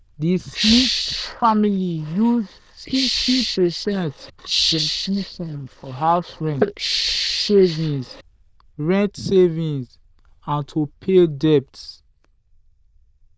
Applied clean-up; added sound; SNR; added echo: neural diffusion model UNIVERSE++.